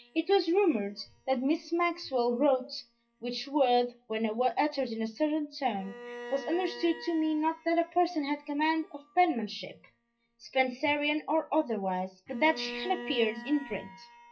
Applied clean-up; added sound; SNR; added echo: classical method WPE with log-MMSE.